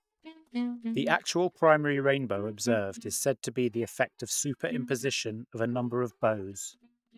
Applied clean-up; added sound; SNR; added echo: neural mask model DeepFilterNet 3.